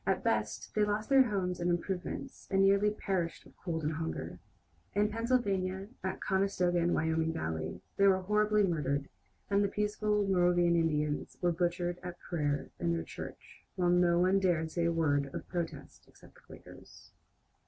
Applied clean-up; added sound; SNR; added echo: none; none; none; none.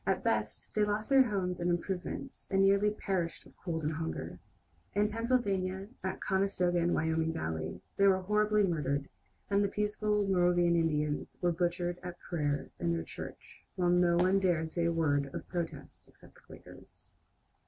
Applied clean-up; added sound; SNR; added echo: none; Fireworks; 14 dB; none.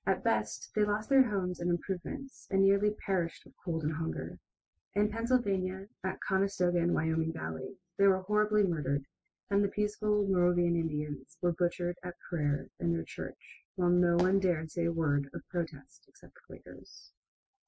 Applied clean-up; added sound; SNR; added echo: classical method spectral subtraction.